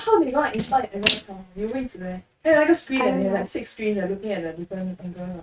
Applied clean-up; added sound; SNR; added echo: neural mask model RNNoise.